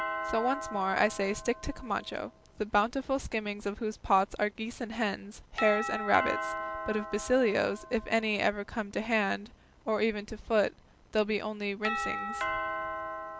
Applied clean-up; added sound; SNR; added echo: none; Doorbell; 8 dB; none.